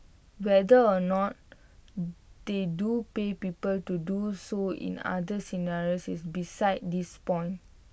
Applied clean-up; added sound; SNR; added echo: none; none; none; none.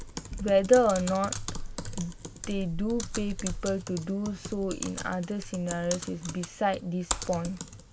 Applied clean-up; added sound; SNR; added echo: none; Typing; 8 dB; none.